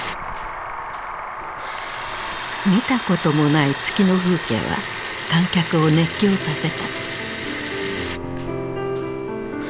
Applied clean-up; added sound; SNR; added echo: none; Liquid; 8 dB; none.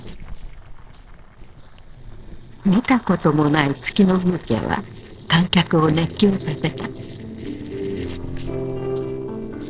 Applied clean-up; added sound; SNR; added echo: neural separator model SepFormer DNS4.